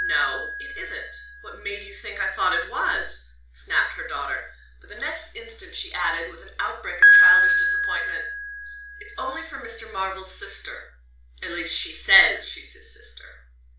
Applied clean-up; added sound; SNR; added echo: none; Piano; -2 dB; reverberation time 0.4 s.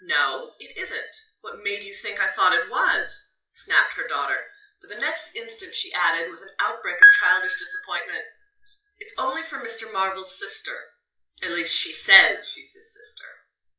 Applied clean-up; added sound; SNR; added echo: classical method WPE with log-MMSE.